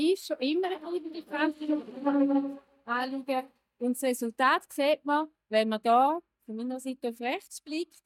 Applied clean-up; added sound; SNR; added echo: neural mask model DeepFilterNet 3.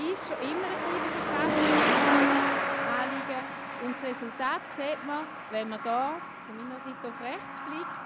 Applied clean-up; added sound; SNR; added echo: none; Truck; -5 dB; none.